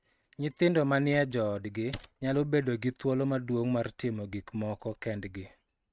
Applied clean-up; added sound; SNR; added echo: neural mask model RNNoise.